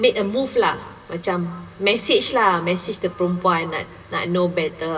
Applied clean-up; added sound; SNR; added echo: none; none; none; reverberation time 2.9 s.